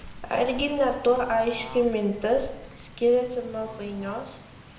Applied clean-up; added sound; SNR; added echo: none; Bird / Fowl; 15 dB; reverberation time 0.8 s.